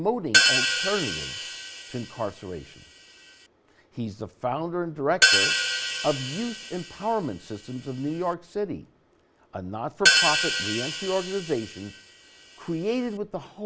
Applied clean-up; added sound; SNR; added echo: none; Hi-hat; -4 dB; none.